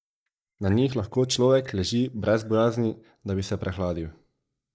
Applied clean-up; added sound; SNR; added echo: neural mask model DeepFilterNet 3.